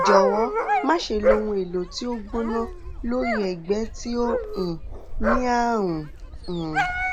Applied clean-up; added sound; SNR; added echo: none; Dog; 1 dB; none.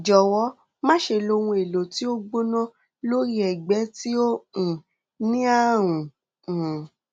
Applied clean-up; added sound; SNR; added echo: none; none; none; none.